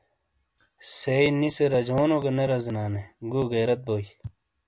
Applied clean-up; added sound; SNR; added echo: none; none; none; none.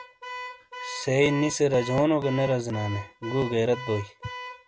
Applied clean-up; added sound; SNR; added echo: none; Alarm / Car; 13 dB; none.